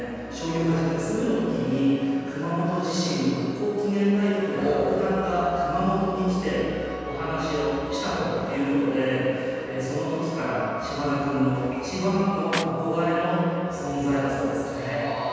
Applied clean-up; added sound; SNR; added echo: none; Clapping; 10 dB; reverberation time 2.1 s.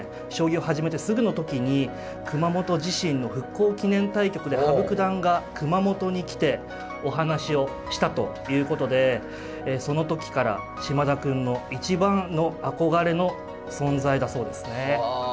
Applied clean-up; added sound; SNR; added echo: none; none; none; none.